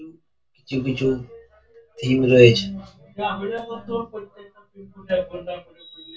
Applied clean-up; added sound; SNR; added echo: none; none; none; reverberation time 0.2 s.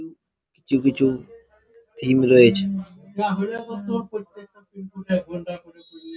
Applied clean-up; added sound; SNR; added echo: none; none; none; none.